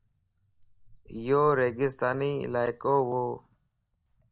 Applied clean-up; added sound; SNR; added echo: neural mask model DeepFilterNet 3.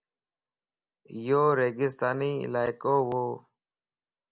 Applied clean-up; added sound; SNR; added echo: none; none; none; none.